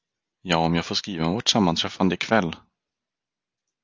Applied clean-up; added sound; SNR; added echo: none; none; none; none.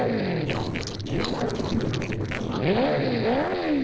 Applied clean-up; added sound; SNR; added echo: neural separator model SepFormer DNS4.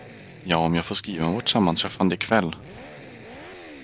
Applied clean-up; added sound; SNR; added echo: none; Accelerating, revving, vroom; 17 dB; none.